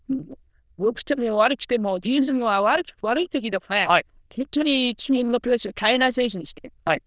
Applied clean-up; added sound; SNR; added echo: neural diffusion model UNIVERSE++.